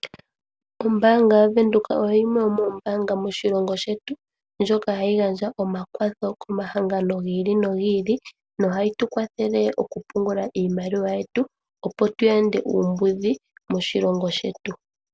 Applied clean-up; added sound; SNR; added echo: none; none; none; none.